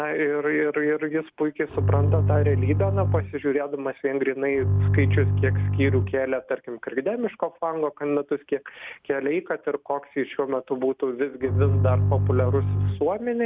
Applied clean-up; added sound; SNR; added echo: none; Bowed string instrument; -4 dB; none.